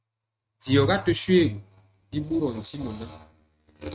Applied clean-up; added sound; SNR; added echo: neural mask model RNNoise.